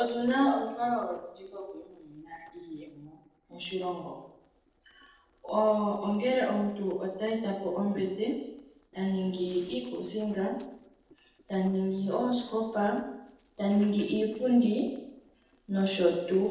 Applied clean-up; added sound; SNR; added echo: neural separator model SepFormer DNS4.